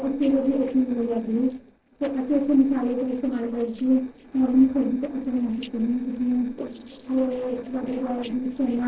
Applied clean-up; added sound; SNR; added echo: neural separator model SepFormer DNS4.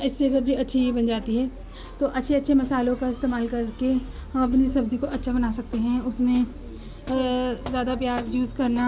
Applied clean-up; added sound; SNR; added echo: none; none; none; none.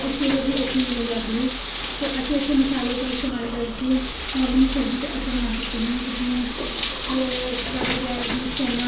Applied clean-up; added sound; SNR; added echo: none; Bathtub (filling or washing); 6 dB; reverberation time 0.3 s.